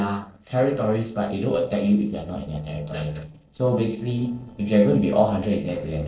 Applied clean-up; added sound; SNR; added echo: neural separator model SepFormer DNS4.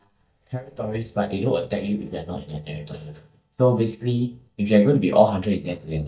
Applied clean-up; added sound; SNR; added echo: neural mask model DeepFilterNet 3.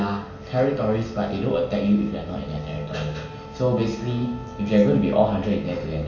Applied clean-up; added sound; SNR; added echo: none; Wind instrument, woodwind instrument; 19 dB; reverberation time 0.8 s.